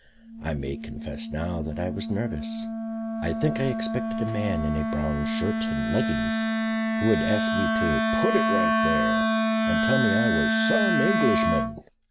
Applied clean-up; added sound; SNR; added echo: none; Wind instrument, woodwind instrument; -4 dB; none.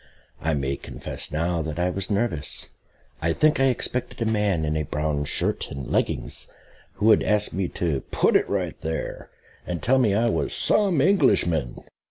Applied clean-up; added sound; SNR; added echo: none; none; none; none.